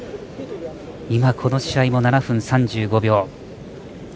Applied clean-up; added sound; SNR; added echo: none; none; none; none.